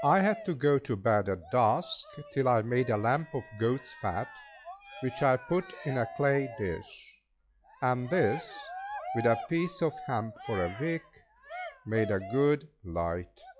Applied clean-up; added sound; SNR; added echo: classical method log-MMSE.